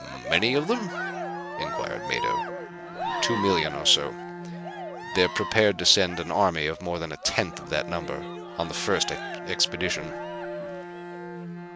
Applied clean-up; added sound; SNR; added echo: none; Cheering + Bowed string instrument; 6 dB; none.